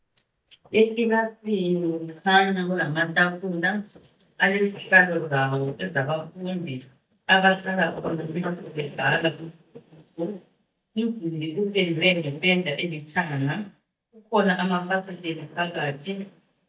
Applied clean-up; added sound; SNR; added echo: neural mask model DeepFilterNet 3.